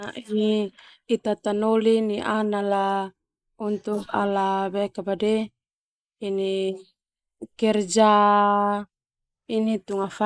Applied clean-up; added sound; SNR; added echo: neural mask model Resemble Enhance denoiser.